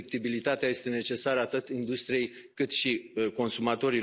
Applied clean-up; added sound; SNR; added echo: neural mask model Resemble Enhance denoiser.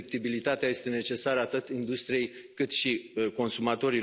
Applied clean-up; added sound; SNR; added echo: none; none; none; none.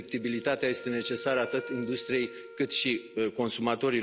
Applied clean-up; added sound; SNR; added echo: none; Wind instrument, woodwind instrument; 15 dB; none.